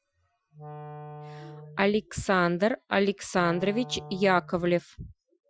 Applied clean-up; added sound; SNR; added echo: classical method Wiener filter.